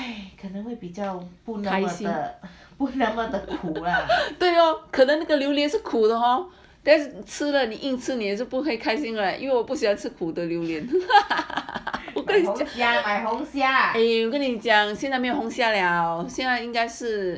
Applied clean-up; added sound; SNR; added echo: none; none; none; none.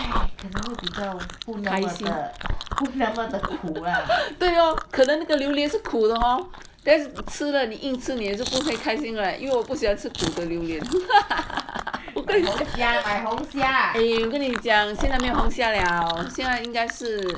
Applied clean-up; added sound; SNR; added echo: none; Chewing, mastication; 7 dB; none.